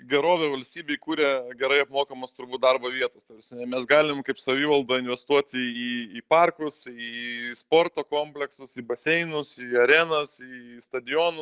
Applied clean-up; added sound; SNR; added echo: none; none; none; none.